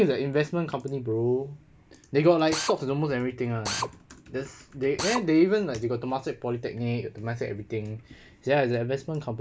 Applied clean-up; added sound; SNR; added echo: none; Drill; 7 dB; none.